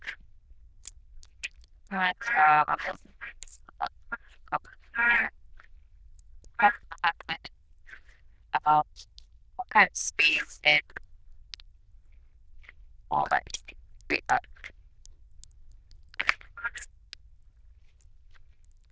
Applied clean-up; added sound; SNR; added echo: neural diffusion model UNIVERSE++.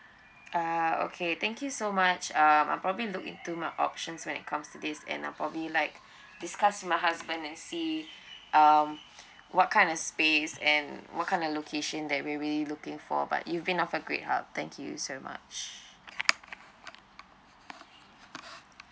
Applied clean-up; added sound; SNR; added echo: none; none; none; none.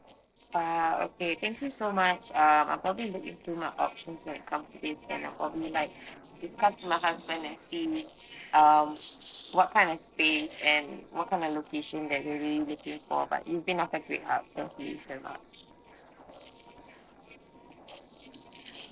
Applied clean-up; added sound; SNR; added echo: neural separator model SepFormer DNS4.